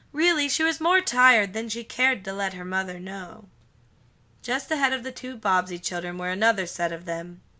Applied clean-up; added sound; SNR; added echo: none; none; none; none.